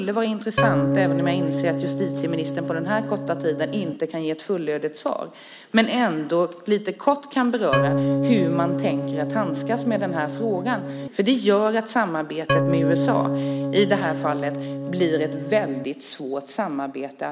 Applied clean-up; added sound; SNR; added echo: none; Organ; 0 dB; none.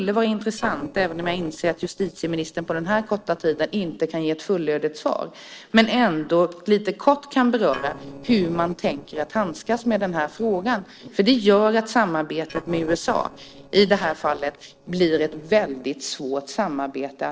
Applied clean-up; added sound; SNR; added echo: neural separator model SepFormer DNS4.